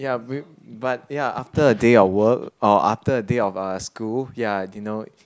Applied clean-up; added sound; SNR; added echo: none; none; none; none.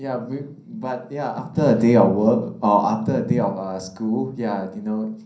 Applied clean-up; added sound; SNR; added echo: none; none; none; reverberation time 0.6 s.